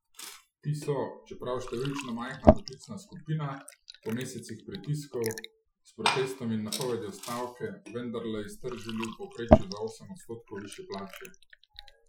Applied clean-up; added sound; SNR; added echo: classical method Wiener filter.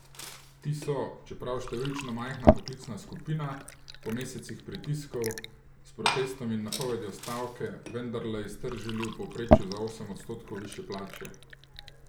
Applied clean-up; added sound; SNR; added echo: none; Liquid; -3 dB; none.